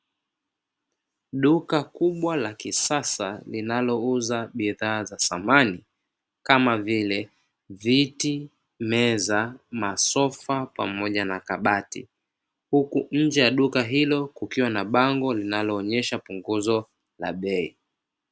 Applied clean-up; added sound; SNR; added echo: none; none; none; none.